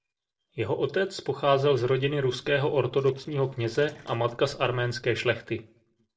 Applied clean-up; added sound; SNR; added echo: neural separator model SepFormer DNS4.